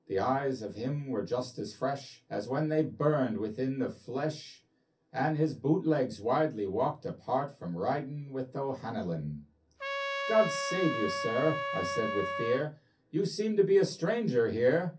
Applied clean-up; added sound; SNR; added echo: none; Trumpet; 4 dB; reverberation time 0.3 s.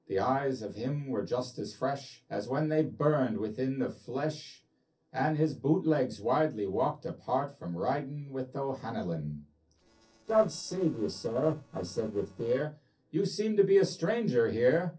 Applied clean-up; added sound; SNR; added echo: neural separator model SepFormer DNS4.